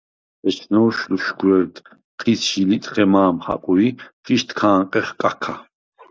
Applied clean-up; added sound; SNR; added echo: none; none; none; none.